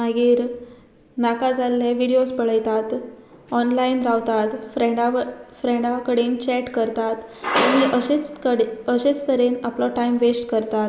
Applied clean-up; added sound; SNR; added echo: none; none; none; none.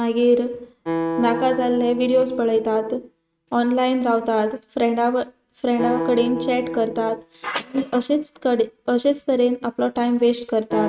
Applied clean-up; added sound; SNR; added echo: neural mask model RNNoise.